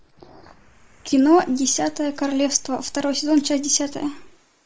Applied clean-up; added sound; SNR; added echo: neural mask model Resemble Enhance denoiser.